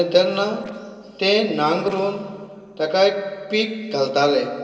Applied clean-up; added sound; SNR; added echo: neural separator model SepFormer DNS4.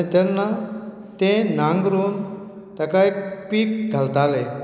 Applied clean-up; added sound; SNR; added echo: none; none; none; none.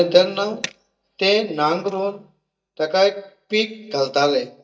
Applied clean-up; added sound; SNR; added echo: neural mask model DeepFilterNet 3.